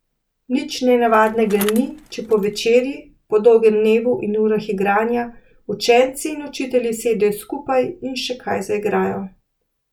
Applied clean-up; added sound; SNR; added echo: none; Bicycle; 17 dB; none.